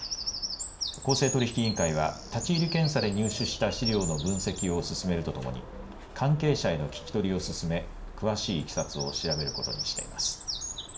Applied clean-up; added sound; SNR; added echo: none; Bird vocalization, bird call, bird song; 7 dB; reverberation time 1.2 s.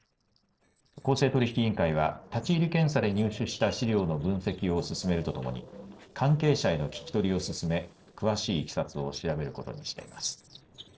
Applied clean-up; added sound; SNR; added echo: neural separator model SepFormer DNS4.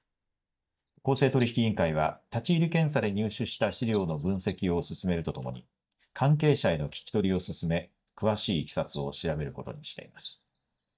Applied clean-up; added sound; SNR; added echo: neural mask model DeepFilterNet 3.